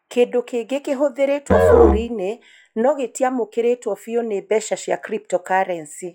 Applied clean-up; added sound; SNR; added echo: classical method log-MMSE.